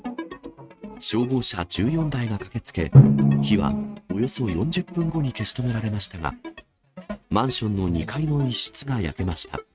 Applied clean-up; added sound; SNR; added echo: neural mask model RNNoise.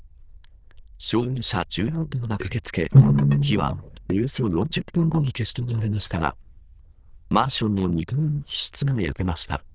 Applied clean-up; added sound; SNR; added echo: neural diffusion model UNIVERSE++.